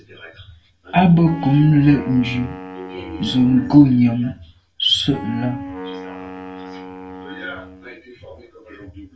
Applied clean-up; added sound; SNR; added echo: none; Wind instrument, woodwind instrument; 14 dB; reverberation time 0.2 s.